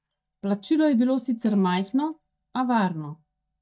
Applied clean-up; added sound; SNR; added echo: neural mask model DeepFilterNet 3.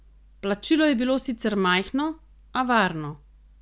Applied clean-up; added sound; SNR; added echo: none; none; none; none.